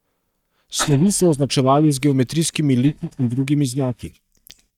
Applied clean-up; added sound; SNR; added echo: neural mask model DeepFilterNet 3.